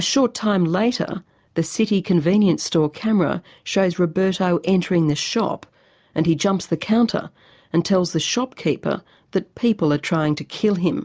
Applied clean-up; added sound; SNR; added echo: none; none; none; none.